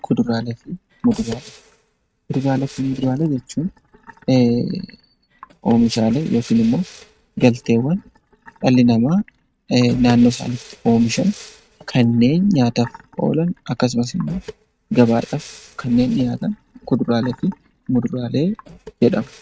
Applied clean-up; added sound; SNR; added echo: neural mask model RNNoise.